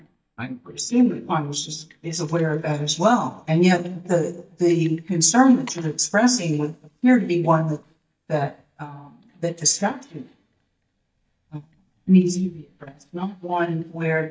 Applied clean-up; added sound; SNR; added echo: neural mask model DeepFilterNet 3.